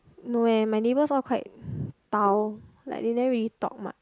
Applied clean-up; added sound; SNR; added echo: neural mask model Resemble Enhance denoiser.